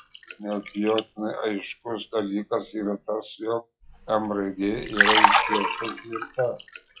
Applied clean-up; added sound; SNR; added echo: classical method log-MMSE.